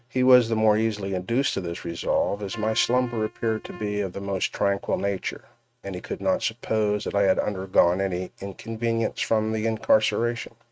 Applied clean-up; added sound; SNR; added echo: neural mask model RNNoise.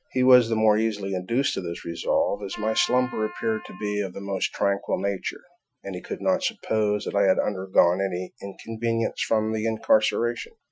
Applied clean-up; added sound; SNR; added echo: classical method Wiener filter.